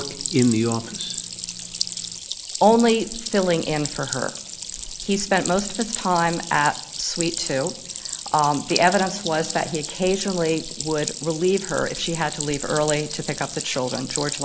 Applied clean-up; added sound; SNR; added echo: none; Stream; 8 dB; none.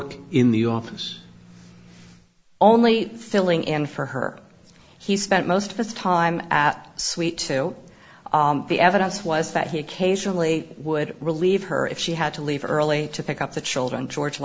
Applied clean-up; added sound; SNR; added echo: none; none; none; none.